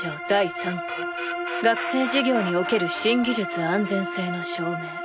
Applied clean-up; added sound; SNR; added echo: none; none; none; none.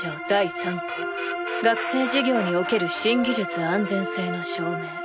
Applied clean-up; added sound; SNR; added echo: none; Wind instrument, woodwind instrument; 13 dB; none.